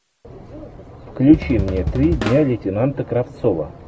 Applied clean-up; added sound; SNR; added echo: none; Drum kit; 7 dB; none.